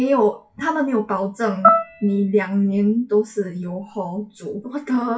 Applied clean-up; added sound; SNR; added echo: classical method WPE with log-MMSE.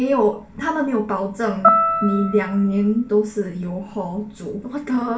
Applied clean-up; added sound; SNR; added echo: none; Piano; 0 dB; reverberation time 0.4 s.